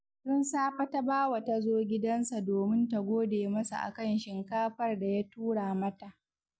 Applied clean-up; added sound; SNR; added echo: none; none; none; none.